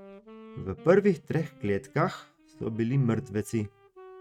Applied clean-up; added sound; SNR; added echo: neural mask model RNNoise.